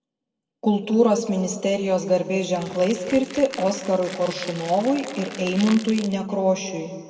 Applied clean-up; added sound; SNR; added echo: none; Crackle; 16 dB; reverberation time 1.5 s.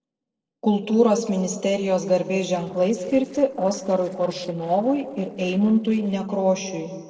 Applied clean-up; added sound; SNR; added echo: neural separator model SepFormer DNS4.